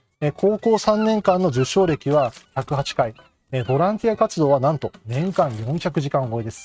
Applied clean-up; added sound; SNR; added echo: neural mask model RNNoise.